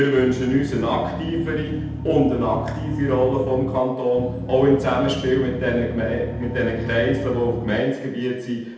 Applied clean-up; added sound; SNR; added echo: none; Engine; 7 dB; reverberation time 0.8 s.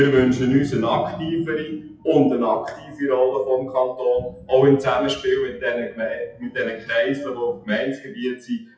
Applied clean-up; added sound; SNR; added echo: classical method WPE with log-MMSE.